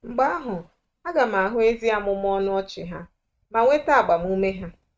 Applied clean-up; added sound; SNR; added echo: neural mask model RNNoise.